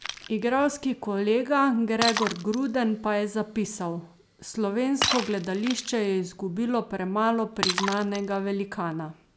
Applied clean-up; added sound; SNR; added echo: none; Shatter; 9 dB; none.